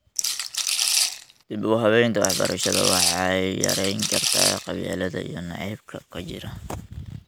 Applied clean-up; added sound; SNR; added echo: none; Rattle / Rattle (instrument); -1 dB; none.